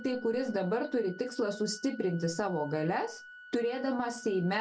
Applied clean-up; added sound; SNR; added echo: none; Organ; 18 dB; none.